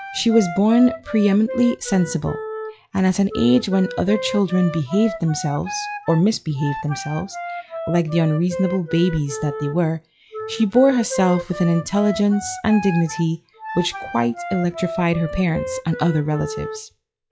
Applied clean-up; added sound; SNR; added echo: classical method log-MMSE.